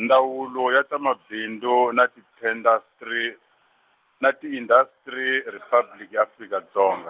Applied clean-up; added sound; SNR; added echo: none; none; none; none.